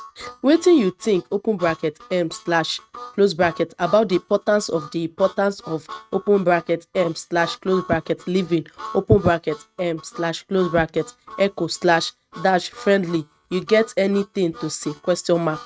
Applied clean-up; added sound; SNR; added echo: neural mask model RNNoise.